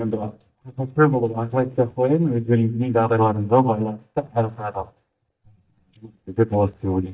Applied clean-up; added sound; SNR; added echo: neural mask model DeepFilterNet 3.